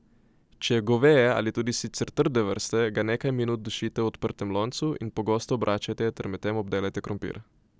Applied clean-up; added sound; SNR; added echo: none; none; none; none.